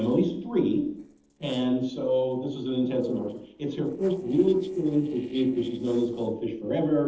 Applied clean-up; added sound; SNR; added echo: neural separator model SepFormer DNS4.